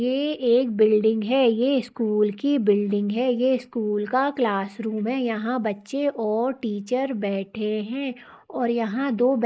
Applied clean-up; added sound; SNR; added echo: neural mask model Resemble Enhance denoiser.